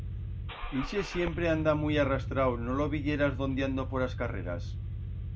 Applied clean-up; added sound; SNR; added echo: none; Engine starting / Car; 4 dB; none.